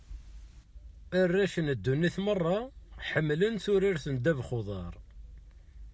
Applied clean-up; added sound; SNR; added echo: none; none; none; none.